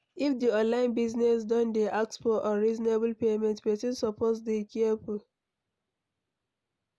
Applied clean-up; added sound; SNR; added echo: none; none; none; none.